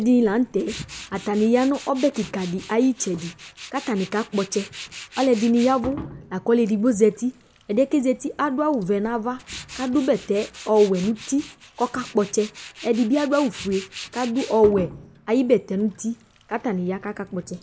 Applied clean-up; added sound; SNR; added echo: none; Tools; 17 dB; none.